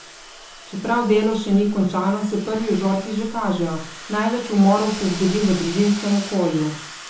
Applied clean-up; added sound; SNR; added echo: none; Domestic sounds, home sounds; 15 dB; reverberation time 1.0 s.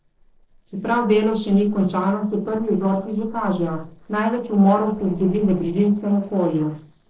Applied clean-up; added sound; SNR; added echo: neural separator model SepFormer DNS4.